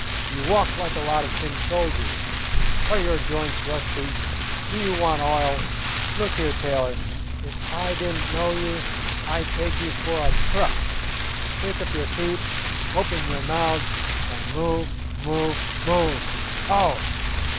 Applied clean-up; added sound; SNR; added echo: none; Rain; -3 dB; none.